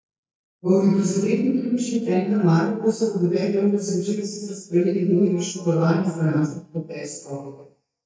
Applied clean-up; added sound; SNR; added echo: neural mask model DeepFilterNet 3.